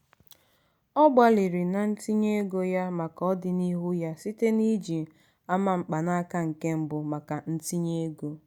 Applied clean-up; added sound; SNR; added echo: none; none; none; none.